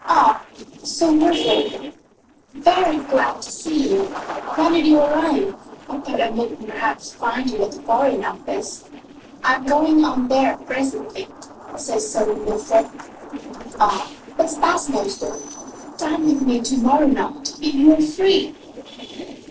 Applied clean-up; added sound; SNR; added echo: neural separator model SepFormer DNS4.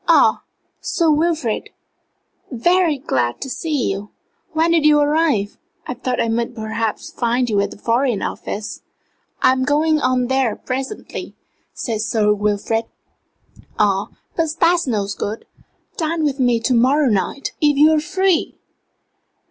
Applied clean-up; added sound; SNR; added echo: none; none; none; none.